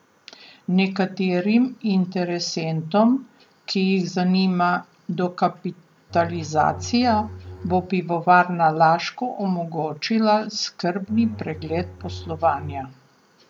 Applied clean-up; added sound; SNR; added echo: none; Bowed string instrument; 13 dB; none.